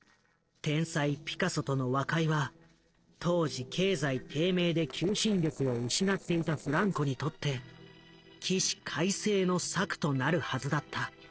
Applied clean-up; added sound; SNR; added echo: neural separator model SepFormer DNS4.